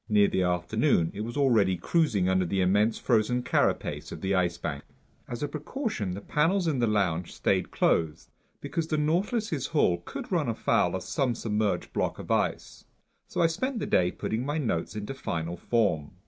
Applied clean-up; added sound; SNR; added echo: none; none; none; none.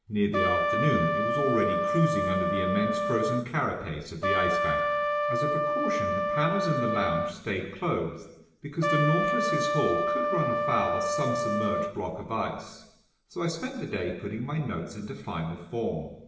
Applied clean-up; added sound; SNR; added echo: none; Trumpet; -2 dB; reverberation time 1.0 s.